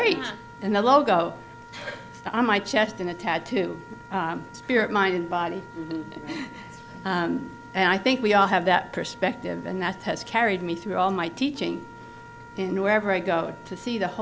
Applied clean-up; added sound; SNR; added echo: none; Wind instrument, woodwind instrument; 20 dB; none.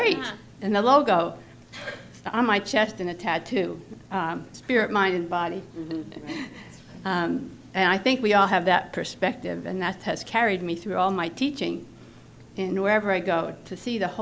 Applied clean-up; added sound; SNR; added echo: none; none; none; none.